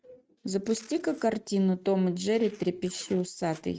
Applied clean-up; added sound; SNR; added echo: neural mask model RNNoise.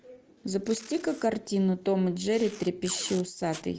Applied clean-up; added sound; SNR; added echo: none; Packing tape, duct tape; 18 dB; none.